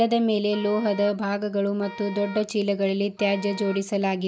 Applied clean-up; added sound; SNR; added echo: none; Wind instrument, woodwind instrument; 18 dB; none.